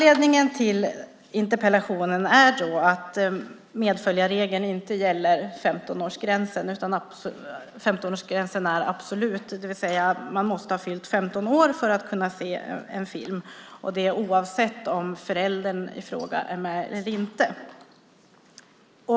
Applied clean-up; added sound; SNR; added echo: none; none; none; none.